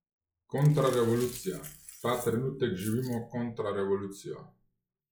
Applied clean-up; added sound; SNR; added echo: classical method log-MMSE.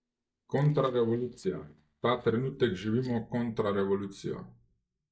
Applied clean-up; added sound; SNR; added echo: neural mask model DeepFilterNet 3.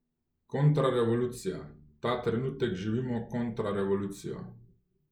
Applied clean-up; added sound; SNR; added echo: none; none; none; none.